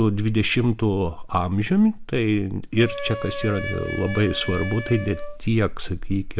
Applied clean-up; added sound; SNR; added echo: none; Wind instrument, woodwind instrument; 12 dB; none.